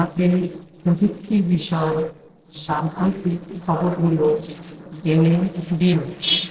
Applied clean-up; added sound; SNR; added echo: neural separator model SepFormer DNS4.